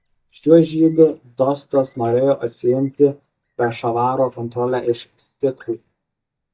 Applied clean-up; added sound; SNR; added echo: neural mask model DeepFilterNet 3.